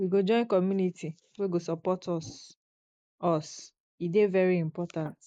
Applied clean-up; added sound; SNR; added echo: neural mask model Resemble Enhance denoiser.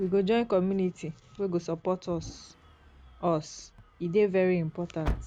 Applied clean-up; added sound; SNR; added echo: none; Engine starting; 13 dB; none.